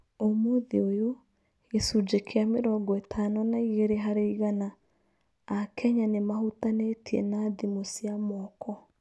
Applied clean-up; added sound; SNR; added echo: none; none; none; none.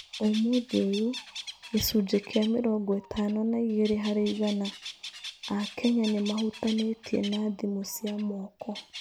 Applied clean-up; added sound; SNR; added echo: none; Bird; 14 dB; none.